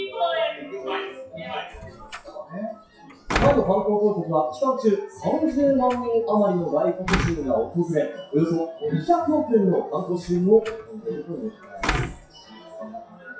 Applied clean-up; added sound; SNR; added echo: classical method WPE with log-MMSE.